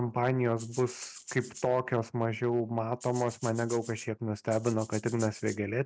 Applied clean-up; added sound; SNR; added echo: none; Rattle (instrument); 16 dB; none.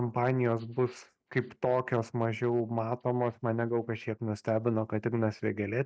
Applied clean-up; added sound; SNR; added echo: neural mask model DeepFilterNet 3.